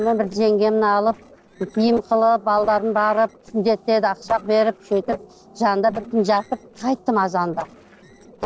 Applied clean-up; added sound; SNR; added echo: neural separator model SepFormer DNS4.